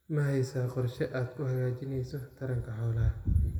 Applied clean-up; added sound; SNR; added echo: none; none; none; reverberation time 1.6 s.